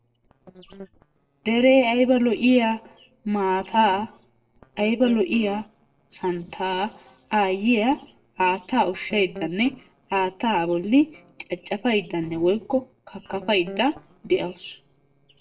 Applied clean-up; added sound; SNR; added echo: neural separator model SepFormer DNS4.